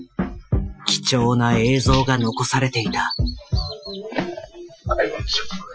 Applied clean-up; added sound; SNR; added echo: classical method Wiener filter.